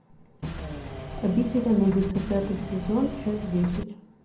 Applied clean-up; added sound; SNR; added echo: none; Engine / Mechanisms; 9 dB; reverberation time 0.5 s.